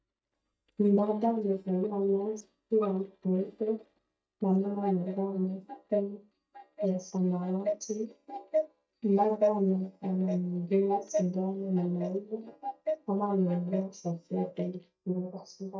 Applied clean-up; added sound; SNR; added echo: neural mask model DeepFilterNet 3.